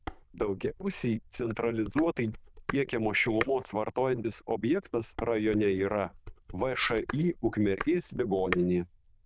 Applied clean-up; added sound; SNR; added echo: neural diffusion model UNIVERSE++.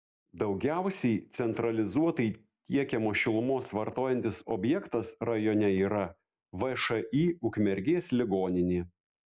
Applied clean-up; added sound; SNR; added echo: none; none; none; none.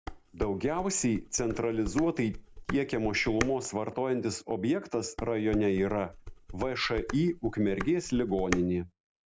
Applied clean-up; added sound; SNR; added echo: none; Dishes, pots, and pans; 10 dB; none.